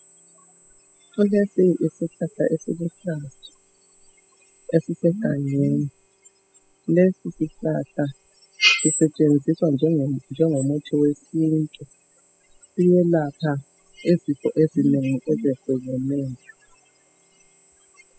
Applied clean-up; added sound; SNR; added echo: classical method spectral subtraction.